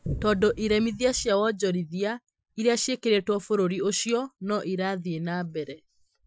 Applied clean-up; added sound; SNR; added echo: classical method Wiener filter.